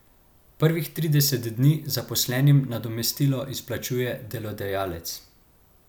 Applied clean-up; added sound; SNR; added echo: none; none; none; none.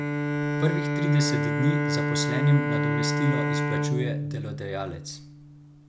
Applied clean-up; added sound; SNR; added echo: none; Bowed string instrument; -2 dB; none.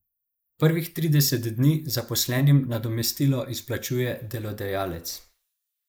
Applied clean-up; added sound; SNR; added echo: neural mask model Resemble Enhance denoiser.